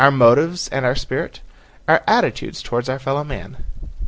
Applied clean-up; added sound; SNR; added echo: none; none; none; none.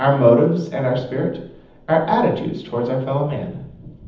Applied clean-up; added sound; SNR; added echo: none; none; none; reverberation time 0.8 s.